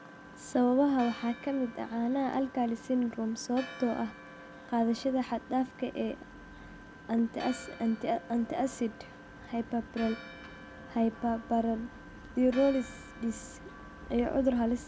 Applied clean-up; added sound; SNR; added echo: none; Engine + Church bell; 17 dB; none.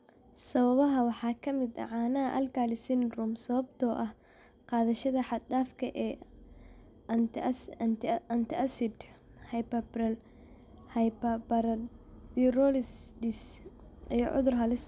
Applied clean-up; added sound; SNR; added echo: none; none; none; none.